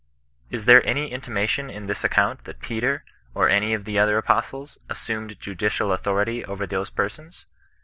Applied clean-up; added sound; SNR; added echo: none; none; none; none.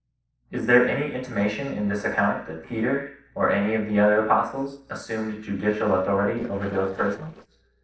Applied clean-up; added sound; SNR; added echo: neural separator model SepFormer DNS4.